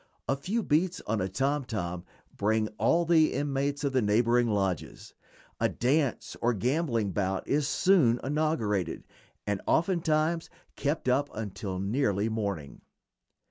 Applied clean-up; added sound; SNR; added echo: none; none; none; none.